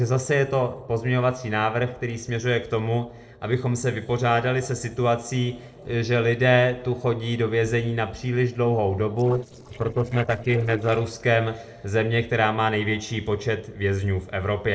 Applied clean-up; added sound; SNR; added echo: neural separator model SepFormer DNS4.